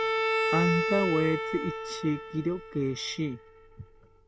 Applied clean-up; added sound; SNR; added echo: none; Bowed string instrument; 1 dB; none.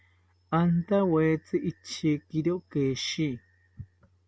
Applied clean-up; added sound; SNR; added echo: none; none; none; none.